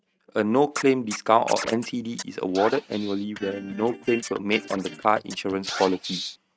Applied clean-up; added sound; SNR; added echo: neural mask model RNNoise.